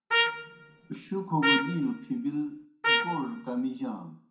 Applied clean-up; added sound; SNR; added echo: none; Trumpet; -2 dB; reverberation time 0.4 s.